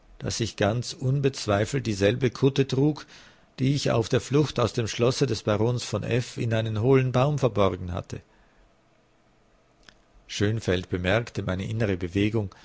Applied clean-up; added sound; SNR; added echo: none; none; none; none.